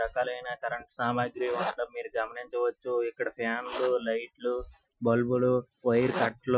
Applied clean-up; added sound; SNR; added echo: classical method Wiener filter.